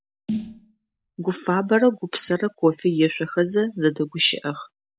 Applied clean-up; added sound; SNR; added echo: none; Snare drum; 12 dB; none.